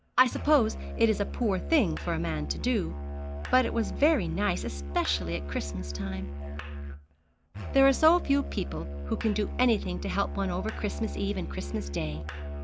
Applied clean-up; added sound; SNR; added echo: none; Musical instrument; 6 dB; none.